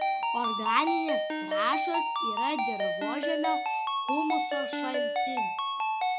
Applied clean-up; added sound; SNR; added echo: none; Ringtone; -5 dB; none.